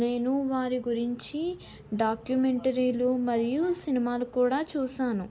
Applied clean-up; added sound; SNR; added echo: none; none; none; none.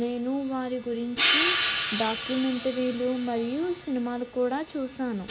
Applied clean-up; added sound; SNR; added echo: none; Hi-hat; 3 dB; none.